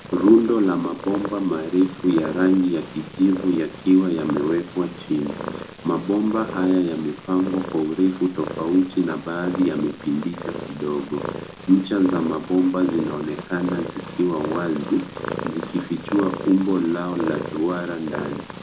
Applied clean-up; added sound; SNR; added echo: none; Purr; 11 dB; reverberation time 0.3 s.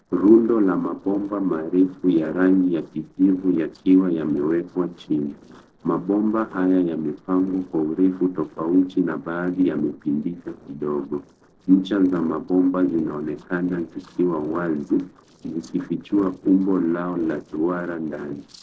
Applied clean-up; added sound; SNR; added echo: neural separator model SepFormer DNS4.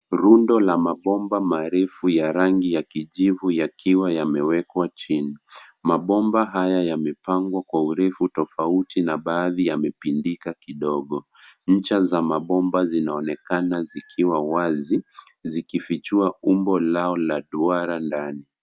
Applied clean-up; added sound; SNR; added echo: none; none; none; none.